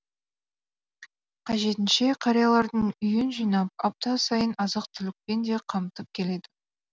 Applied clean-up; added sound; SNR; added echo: none; none; none; none.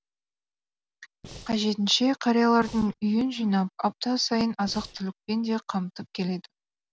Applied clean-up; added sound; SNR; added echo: none; Breathing; 17 dB; none.